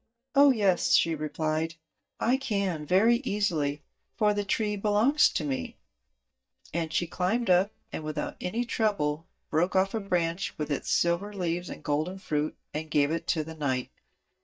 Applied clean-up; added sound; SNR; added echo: neural mask model DeepFilterNet 3.